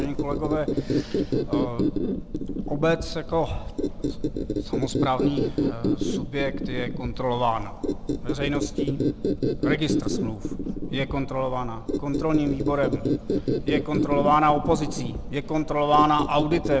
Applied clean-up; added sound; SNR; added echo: none; Squeak; 0 dB; none.